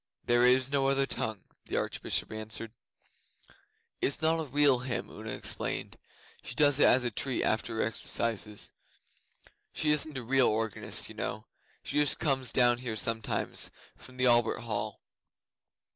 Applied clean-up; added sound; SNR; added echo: none; none; none; none.